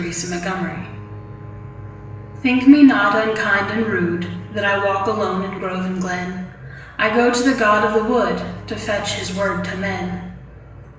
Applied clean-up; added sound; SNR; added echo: none; Bowed string instrument; 17 dB; reverberation time 0.9 s.